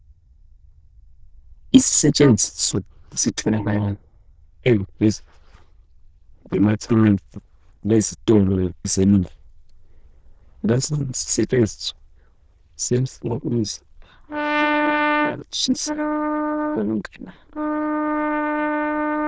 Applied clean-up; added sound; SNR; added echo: neural diffusion model UNIVERSE++.